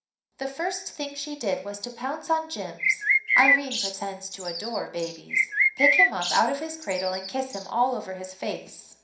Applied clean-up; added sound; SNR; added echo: none; Bird; -4 dB; reverberation time 0.5 s.